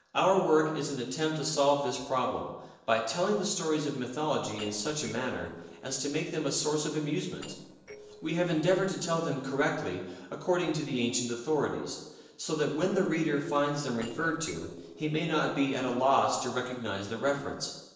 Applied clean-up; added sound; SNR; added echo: neural separator model SepFormer DNS4.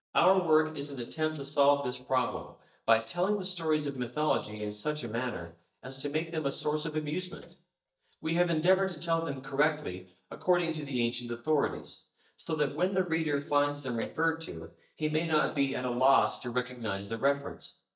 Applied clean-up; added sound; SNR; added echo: neural mask model DeepFilterNet 3.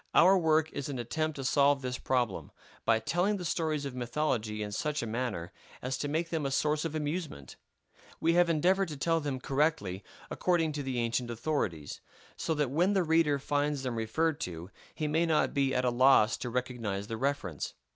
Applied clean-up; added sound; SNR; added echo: none; none; none; none.